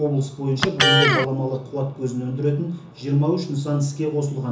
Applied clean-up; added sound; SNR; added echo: none; Electric guitar; 2 dB; reverberation time 0.7 s.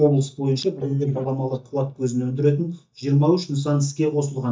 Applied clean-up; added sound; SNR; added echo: neural mask model DeepFilterNet 3.